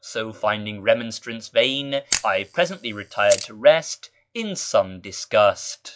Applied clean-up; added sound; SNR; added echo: classical method log-MMSE.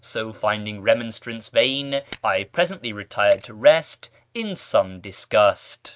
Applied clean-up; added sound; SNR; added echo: neural mask model RNNoise.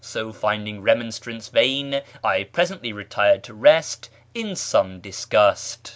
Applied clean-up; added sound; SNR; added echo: none; none; none; none.